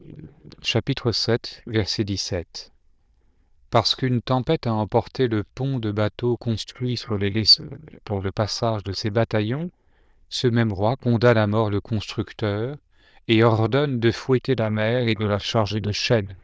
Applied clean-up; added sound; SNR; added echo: neural diffusion model UNIVERSE++.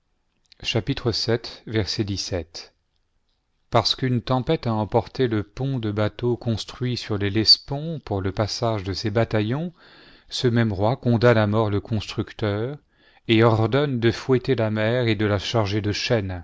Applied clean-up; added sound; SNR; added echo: none; none; none; none.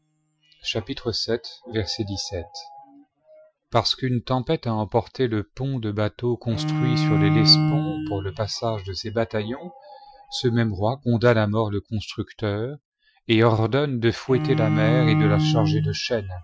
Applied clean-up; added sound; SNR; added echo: classical method Wiener filter.